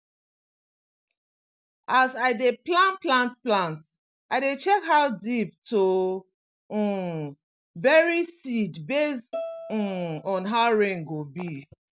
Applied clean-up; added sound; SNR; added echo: none; Bowed string instrument; 13 dB; none.